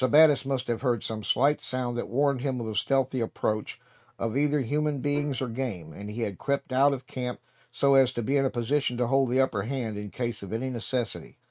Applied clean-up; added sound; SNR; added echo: neural mask model RNNoise.